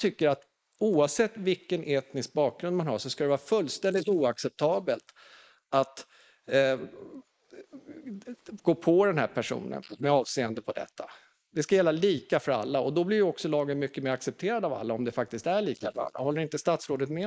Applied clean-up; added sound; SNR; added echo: neural mask model Resemble Enhance denoiser.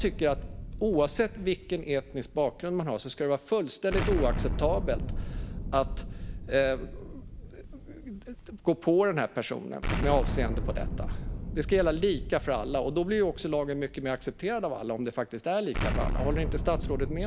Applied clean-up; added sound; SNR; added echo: none; Explosion; 4 dB; none.